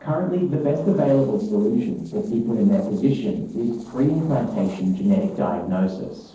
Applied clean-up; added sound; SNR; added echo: neural separator model SepFormer DNS4.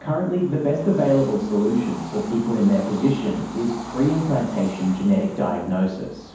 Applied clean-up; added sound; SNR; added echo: none; Train / Bird vocalization, bird call, bird song; 17 dB; reverberation time 1.2 s.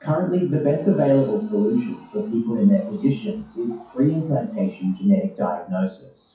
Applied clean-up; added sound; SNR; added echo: classical method WPE with log-MMSE.